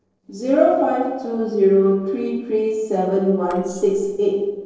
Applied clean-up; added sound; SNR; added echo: neural separator model SepFormer DNS4.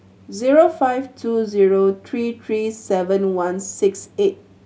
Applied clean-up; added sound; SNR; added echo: none; none; none; none.